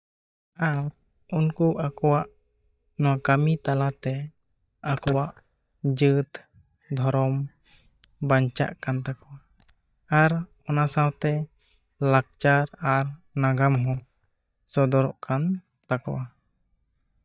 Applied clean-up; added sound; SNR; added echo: neural mask model DeepFilterNet 3.